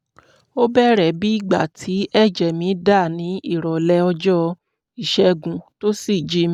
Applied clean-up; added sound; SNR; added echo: none; none; none; none.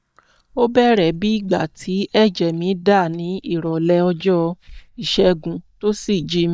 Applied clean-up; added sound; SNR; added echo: neural mask model DeepFilterNet 3.